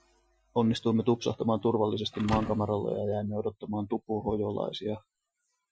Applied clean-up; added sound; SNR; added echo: classical method Wiener filter.